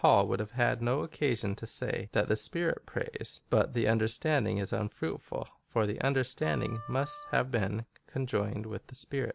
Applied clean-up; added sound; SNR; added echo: none; Wind instrument, woodwind instrument; 18 dB; none.